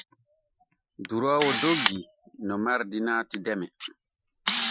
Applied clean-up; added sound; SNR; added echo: classical method Wiener filter.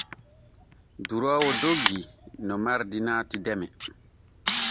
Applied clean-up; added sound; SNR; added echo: none; Camera; 1 dB; none.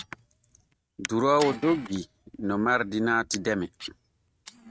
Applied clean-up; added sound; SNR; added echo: neural mask model RNNoise.